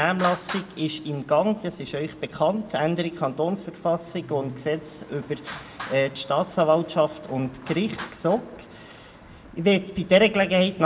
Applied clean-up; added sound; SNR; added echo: none; Traffic noise, roadway noise; 18 dB; reverberation time 1.1 s.